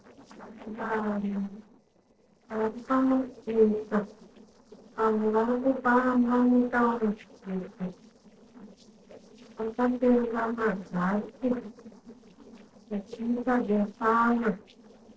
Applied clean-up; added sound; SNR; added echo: neural separator model SepFormer DNS4.